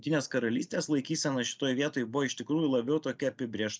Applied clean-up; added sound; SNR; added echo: neural mask model DeepFilterNet 3.